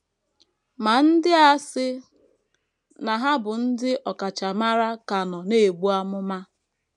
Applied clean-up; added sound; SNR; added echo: none; none; none; none.